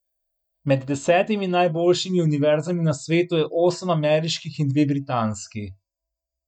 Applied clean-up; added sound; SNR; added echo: neural mask model DeepFilterNet 3.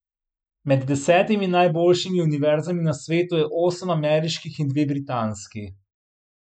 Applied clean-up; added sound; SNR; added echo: neural mask model Resemble Enhance denoiser.